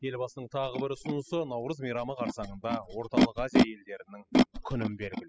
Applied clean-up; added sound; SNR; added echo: classical method spectral subtraction.